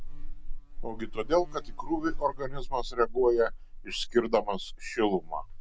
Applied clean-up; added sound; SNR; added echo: none; Buzz; 5 dB; none.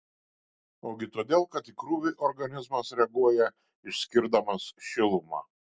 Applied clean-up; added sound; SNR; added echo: none; none; none; none.